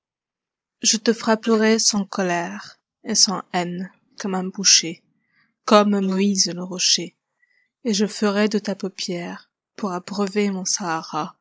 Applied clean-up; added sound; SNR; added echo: neural mask model Resemble Enhance denoiser.